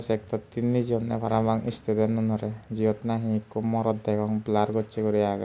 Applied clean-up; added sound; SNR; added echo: none; none; none; none.